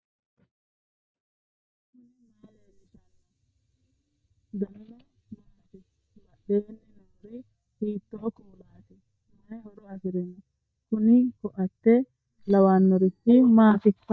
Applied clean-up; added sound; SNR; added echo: neural mask model DeepFilterNet 3.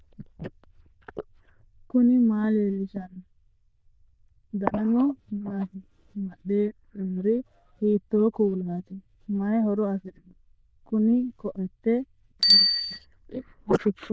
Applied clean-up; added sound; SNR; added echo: neural diffusion model UNIVERSE++.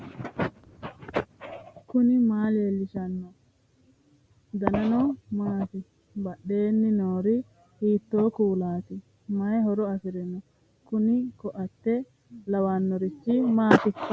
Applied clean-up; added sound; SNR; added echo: none; none; none; none.